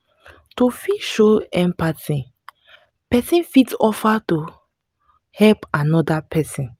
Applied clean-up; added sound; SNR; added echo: none; none; none; none.